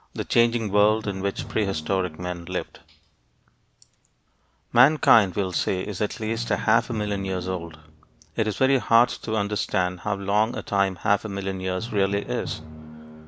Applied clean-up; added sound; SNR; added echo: none; Drum; 17 dB; none.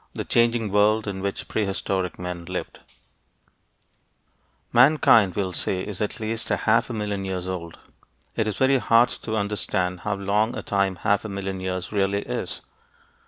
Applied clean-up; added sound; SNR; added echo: none; none; none; none.